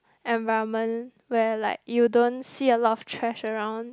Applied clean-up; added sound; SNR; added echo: none; none; none; none.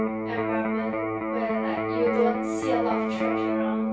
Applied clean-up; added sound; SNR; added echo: none; Electric guitar; -4 dB; reverberation time 0.3 s.